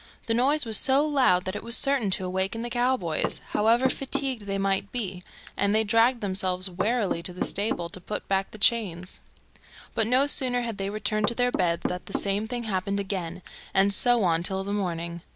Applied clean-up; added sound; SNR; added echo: none; Knock / Wood; 11 dB; none.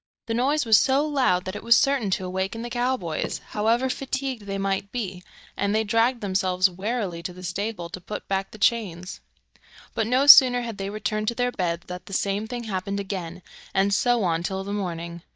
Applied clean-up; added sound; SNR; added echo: neural mask model DeepFilterNet 3.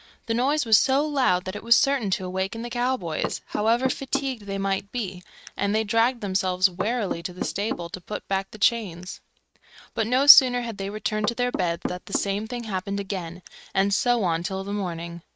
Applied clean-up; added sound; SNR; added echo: neural mask model RNNoise.